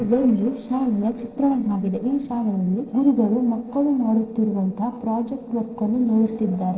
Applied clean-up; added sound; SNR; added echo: neural separator model SepFormer DNS4.